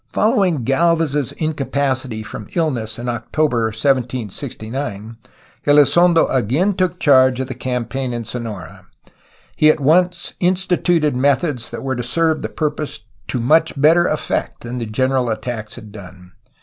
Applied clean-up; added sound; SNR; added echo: none; none; none; none.